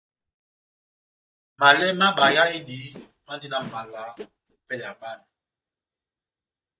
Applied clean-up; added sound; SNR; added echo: neural mask model DeepFilterNet 3.